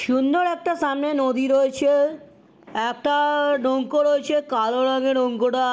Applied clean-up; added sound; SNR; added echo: none; none; none; none.